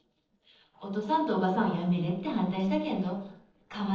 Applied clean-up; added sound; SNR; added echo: neural separator model SepFormer DNS4.